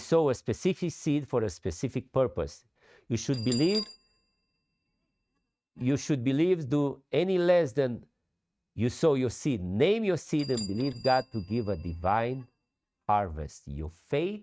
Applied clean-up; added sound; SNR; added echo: neural mask model RNNoise.